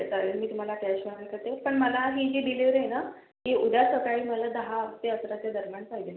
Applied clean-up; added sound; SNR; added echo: none; none; none; none.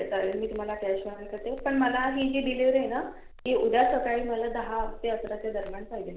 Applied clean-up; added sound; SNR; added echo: none; Crackle; 15 dB; none.